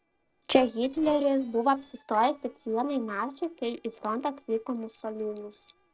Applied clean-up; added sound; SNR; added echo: neural separator model SepFormer DNS4.